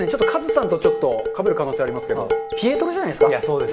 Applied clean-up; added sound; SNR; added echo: none; Dishes, pots, and pans; 1 dB; none.